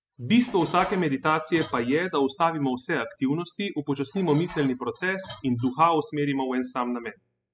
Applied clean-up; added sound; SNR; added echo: classical method spectral subtraction.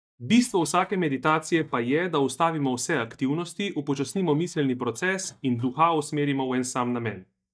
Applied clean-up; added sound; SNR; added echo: neural mask model DeepFilterNet 3.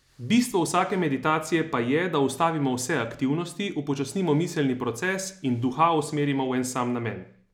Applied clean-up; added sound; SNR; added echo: none; none; none; none.